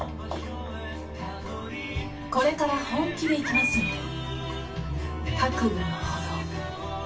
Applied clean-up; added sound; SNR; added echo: none; Bird; -1 dB; reverberation time 0.2 s.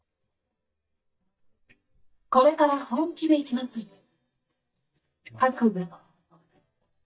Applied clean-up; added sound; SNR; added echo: neural mask model DeepFilterNet 3.